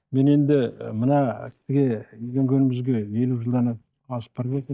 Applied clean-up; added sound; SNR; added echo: neural mask model DeepFilterNet 3.